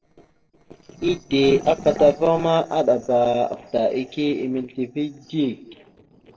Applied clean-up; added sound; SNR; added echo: neural separator model SepFormer DNS4.